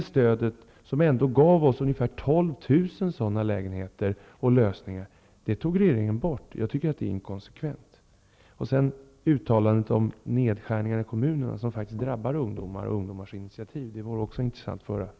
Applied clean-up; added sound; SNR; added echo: none; none; none; none.